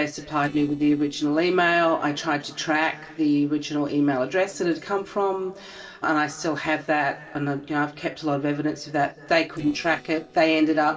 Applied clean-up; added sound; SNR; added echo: neural separator model SepFormer DNS4.